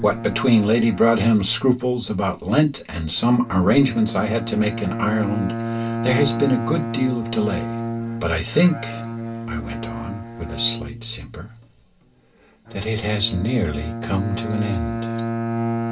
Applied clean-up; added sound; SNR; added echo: none; Bowed string instrument; 6 dB; reverberation time 0.1 s.